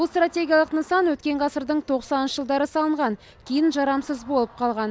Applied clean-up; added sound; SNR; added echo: none; none; none; none.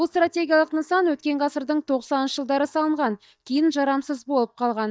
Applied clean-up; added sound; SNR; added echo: neural mask model DeepFilterNet 3.